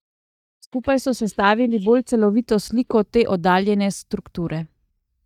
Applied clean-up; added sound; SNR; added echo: neural mask model DeepFilterNet 3.